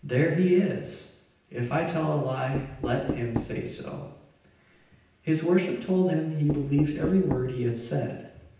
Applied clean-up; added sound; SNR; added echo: none; Knock; 12 dB; reverberation time 0.9 s.